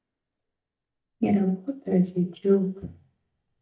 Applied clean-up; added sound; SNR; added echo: neural mask model DeepFilterNet 3.